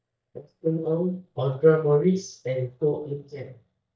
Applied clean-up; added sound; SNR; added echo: neural mask model DeepFilterNet 3.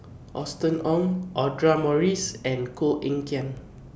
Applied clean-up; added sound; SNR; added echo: none; none; none; none.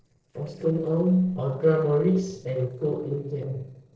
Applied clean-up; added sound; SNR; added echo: neural separator model SepFormer DNS4.